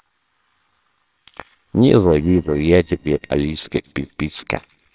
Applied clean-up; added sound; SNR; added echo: neural separator model SepFormer WHAMR!.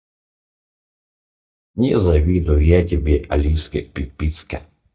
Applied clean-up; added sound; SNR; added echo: neural mask model DeepFilterNet 3.